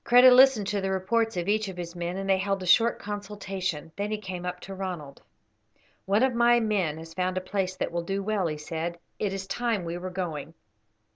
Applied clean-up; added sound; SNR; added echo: none; none; none; none.